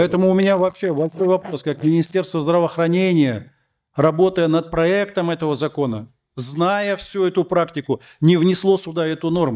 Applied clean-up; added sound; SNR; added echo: neural mask model DeepFilterNet 3.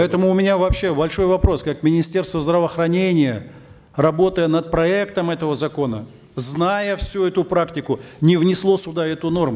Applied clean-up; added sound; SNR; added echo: none; none; none; none.